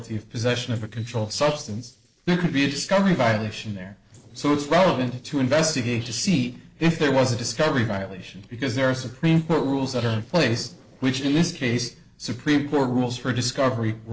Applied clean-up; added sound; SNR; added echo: neural separator model SepFormer DNS4.